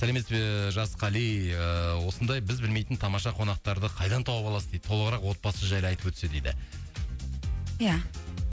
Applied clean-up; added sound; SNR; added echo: none; none; none; none.